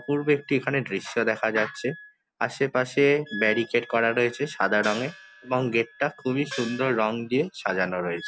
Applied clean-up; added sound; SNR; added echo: none; Wind instrument, woodwind instrument + Gong; 17 dB; none.